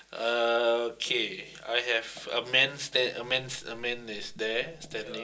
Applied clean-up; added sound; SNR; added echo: none; none; none; reverberation time 0.2 s.